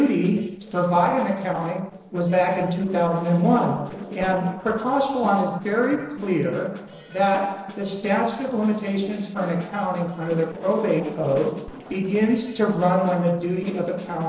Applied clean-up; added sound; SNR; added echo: neural separator model SepFormer DNS4.